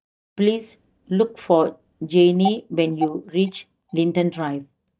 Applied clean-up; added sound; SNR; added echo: neural mask model DeepFilterNet 3.